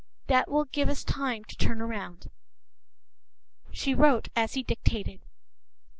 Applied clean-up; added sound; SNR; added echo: none; none; none; none.